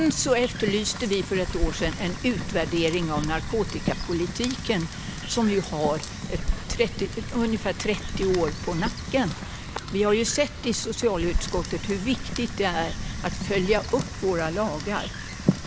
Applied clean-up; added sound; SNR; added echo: none; Fire + Bird; 5 dB; none.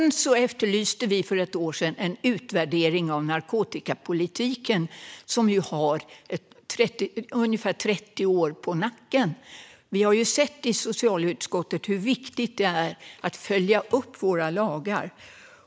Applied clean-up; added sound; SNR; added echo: none; none; none; none.